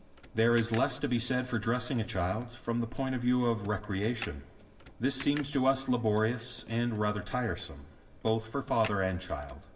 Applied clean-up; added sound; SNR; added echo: none; Computer keyboard; 19 dB; reverberation time 1.7 s.